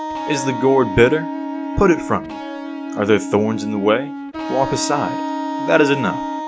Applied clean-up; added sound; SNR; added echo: none; Electric guitar + Wind instrument, woodwind instrument; 6 dB; none.